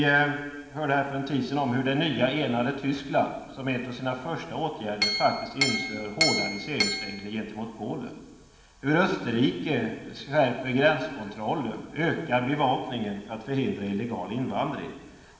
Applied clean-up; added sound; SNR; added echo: none; Chink, clink; 1 dB; reverberation time 1.2 s.